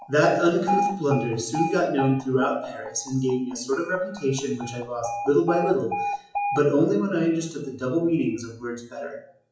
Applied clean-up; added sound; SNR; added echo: classical method WPE with log-MMSE.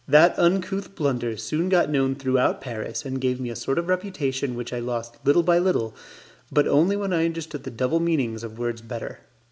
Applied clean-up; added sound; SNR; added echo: none; none; none; none.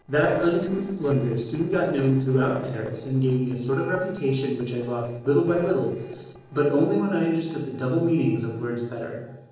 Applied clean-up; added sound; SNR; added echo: neural separator model SepFormer DNS4.